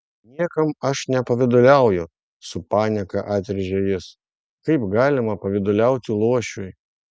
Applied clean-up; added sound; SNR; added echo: none; none; none; none.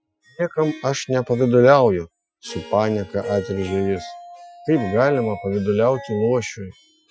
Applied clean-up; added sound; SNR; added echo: classical method Wiener filter.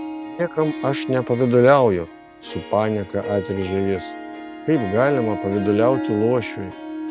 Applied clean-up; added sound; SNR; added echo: none; Harp; 10 dB; none.